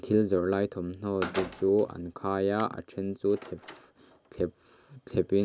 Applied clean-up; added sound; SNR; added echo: none; Slam; 16 dB; none.